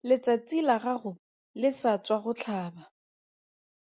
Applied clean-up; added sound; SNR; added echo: none; none; none; none.